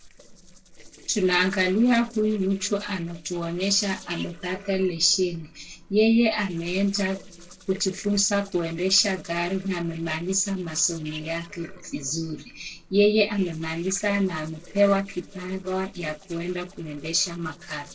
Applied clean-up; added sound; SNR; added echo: neural separator model SepFormer DNS4.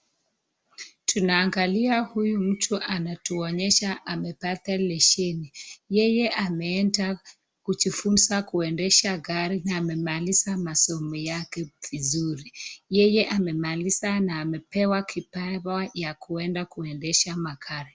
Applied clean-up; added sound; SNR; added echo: none; none; none; none.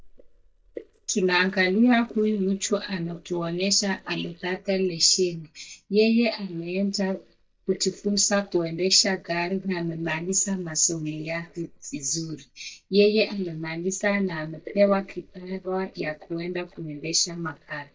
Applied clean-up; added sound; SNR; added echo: neural mask model DeepFilterNet 3.